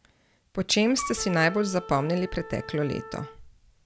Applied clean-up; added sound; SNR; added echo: none; Wind instrument, woodwind instrument; 13 dB; none.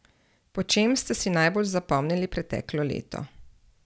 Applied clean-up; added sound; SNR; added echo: none; none; none; none.